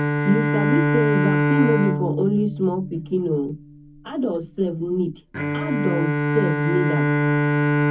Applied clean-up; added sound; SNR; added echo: none; Bowed string instrument; -1 dB; reverberation time 0.3 s.